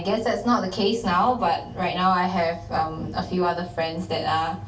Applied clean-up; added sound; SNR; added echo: none; none; none; reverberation time 0.3 s.